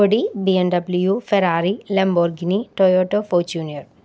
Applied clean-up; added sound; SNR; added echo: none; none; none; none.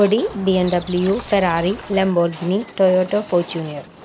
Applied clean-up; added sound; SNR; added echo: none; Chirp, tweet + Walk, footsteps; 16 dB; none.